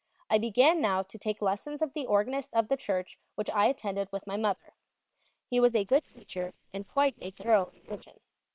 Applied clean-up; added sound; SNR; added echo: neural separator model SepFormer WHAM!.